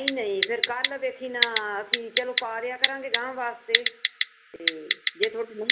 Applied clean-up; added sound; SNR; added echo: none; Typing; -3 dB; reverberation time 0.5 s.